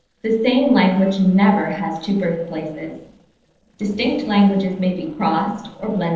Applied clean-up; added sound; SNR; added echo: neural separator model SepFormer DNS4.